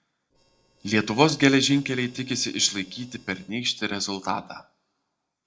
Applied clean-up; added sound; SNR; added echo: neural separator model SepFormer DNS4.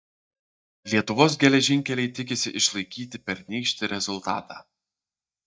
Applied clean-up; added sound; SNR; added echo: neural mask model DeepFilterNet 3.